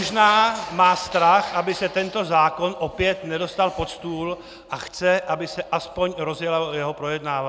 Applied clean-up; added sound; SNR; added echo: none; none; none; none.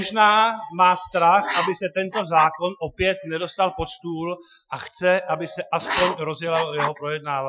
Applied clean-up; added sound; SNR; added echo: classical method Wiener filter.